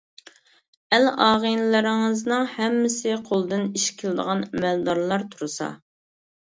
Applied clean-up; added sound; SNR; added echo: none; none; none; none.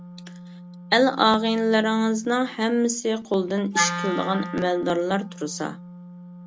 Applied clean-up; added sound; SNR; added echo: none; Wind instrument, woodwind instrument; 11 dB; none.